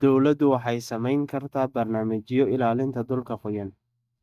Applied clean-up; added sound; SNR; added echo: neural mask model DeepFilterNet 3.